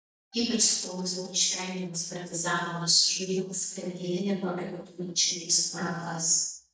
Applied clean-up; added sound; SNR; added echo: neural mask model DeepFilterNet 3.